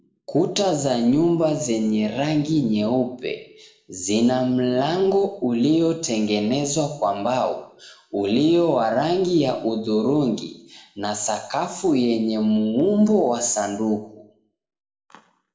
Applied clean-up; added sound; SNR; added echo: none; none; none; reverberation time 0.6 s.